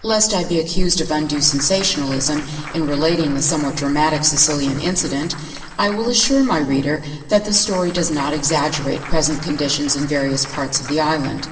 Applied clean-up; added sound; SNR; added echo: none; Applause / Cheering / Clapping; 18 dB; reverberation time 2.1 s.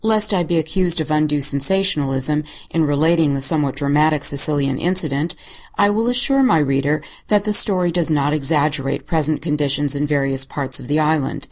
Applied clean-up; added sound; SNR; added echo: none; none; none; none.